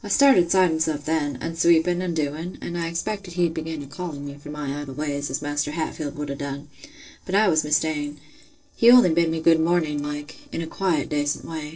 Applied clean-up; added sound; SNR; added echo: neural separator model SepFormer DNS4.